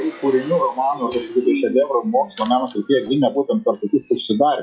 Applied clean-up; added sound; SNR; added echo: classical method log-MMSE.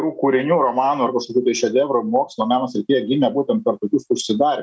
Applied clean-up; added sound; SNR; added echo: none; none; none; none.